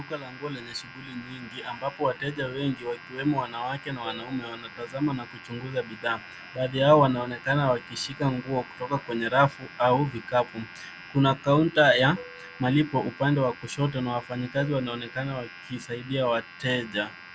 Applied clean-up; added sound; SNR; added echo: none; Domestic sounds, home sounds + Plucked string instrument; 18 dB; none.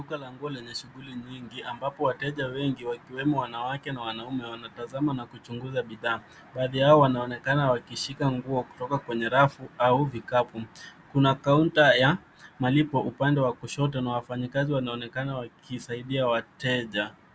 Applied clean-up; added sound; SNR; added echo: none; none; none; none.